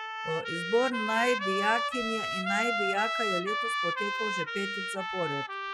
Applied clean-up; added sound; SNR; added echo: classical method Wiener filter.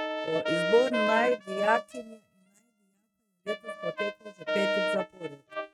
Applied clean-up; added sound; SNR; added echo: neural mask model RNNoise.